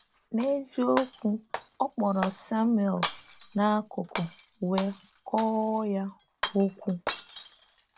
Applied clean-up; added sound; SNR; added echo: none; Shatter; 8 dB; none.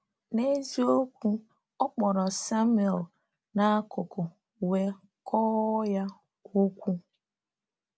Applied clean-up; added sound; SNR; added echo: none; none; none; none.